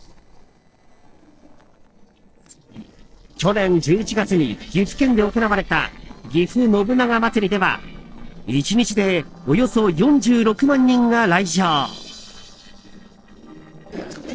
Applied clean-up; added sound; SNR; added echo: neural separator model SepFormer DNS4.